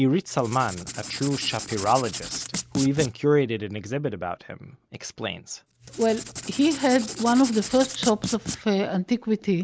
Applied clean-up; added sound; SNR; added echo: none; Writing; 10 dB; none.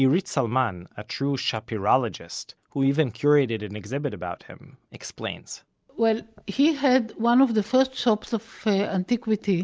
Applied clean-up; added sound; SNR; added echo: none; none; none; none.